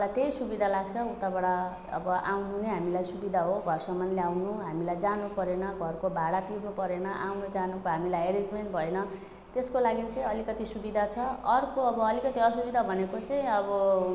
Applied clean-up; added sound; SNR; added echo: none; none; none; none.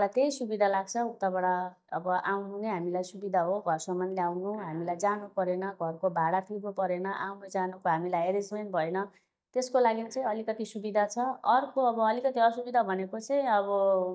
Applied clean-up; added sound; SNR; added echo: neural mask model DeepFilterNet 3.